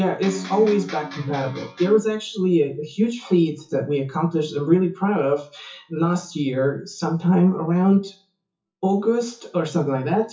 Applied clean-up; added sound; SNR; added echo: classical method WPE with log-MMSE.